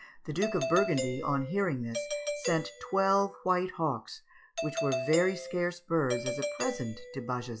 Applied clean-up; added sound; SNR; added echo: classical method log-MMSE.